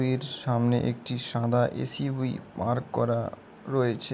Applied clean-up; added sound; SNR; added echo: none; none; none; none.